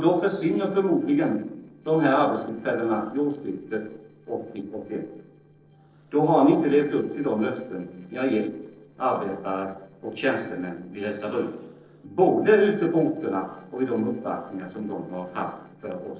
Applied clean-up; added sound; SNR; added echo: neural separator model SepFormer DNS4.